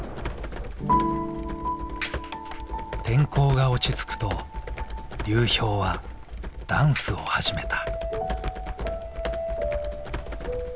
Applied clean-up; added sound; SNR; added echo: none; Computer keyboard; 6 dB; none.